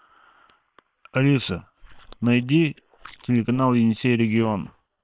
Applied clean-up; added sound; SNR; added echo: neural separator model SepFormer WHAM!.